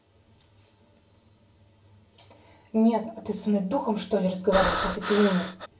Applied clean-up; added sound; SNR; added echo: none; Breathing; 1 dB; reverberation time 0.3 s.